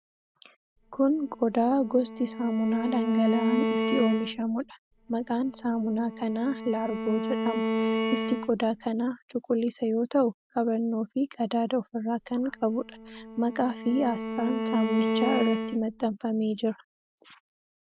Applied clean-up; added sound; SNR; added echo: none; Bowed string instrument; 3 dB; none.